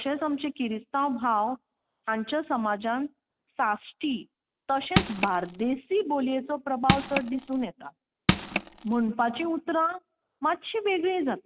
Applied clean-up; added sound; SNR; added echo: none; Crushing; 0 dB; none.